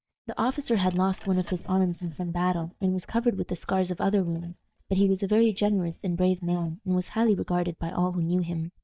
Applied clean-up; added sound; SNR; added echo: neural mask model DeepFilterNet 3.